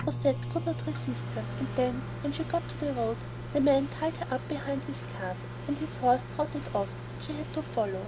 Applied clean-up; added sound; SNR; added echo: none; Microwave oven; 6 dB; none.